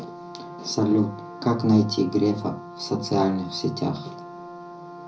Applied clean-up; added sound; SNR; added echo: none; Brass instrument; 15 dB; reverberation time 0.4 s.